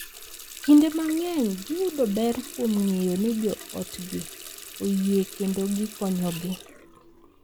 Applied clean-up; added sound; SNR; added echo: none; Water tap, faucet; 15 dB; none.